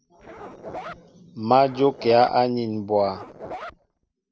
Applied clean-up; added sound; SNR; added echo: none; Zipper (clothing); 16 dB; none.